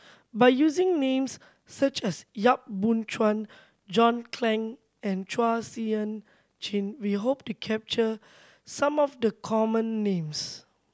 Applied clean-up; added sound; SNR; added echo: none; none; none; none.